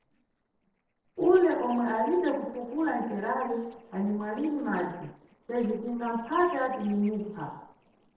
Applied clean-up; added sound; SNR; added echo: neural separator model SepFormer DNS4.